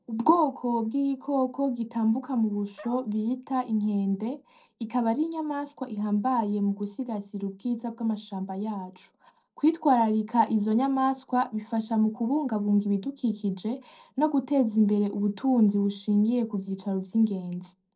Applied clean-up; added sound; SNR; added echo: neural separator model SepFormer DNS4.